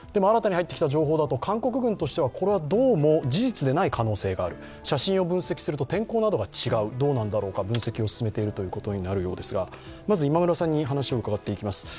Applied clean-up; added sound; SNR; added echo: none; Computer keyboard; 19 dB; none.